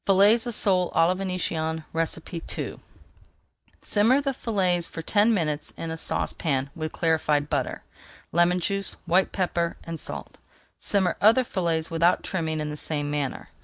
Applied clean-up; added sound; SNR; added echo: none; none; none; none.